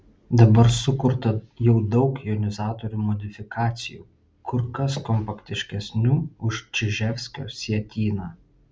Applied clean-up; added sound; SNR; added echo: none; none; none; none.